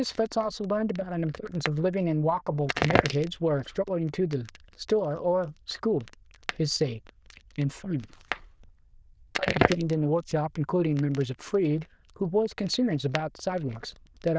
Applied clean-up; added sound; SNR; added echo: neural diffusion model UNIVERSE++.